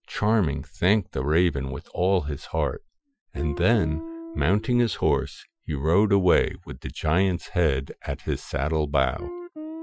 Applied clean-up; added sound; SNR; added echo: classical method Wiener filter.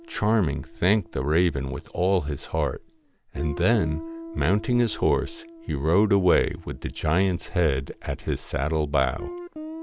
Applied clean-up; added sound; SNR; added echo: none; Guitar; 17 dB; none.